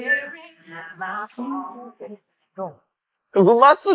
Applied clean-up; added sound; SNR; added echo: neural mask model Resemble Enhance denoiser.